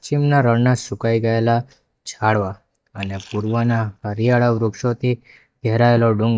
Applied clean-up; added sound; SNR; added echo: neural mask model DeepFilterNet 3.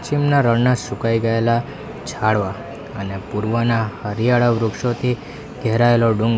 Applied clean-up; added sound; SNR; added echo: none; none; none; none.